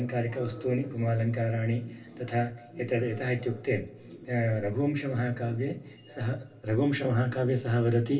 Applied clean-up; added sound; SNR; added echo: none; none; none; reverberation time 0.2 s.